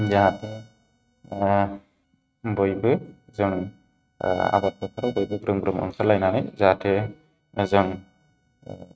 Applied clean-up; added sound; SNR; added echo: neural mask model RNNoise.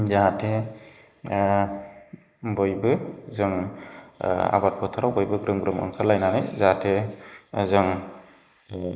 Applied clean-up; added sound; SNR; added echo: neural mask model Resemble Enhance denoiser.